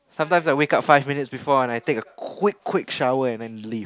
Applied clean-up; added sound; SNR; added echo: none; none; none; none.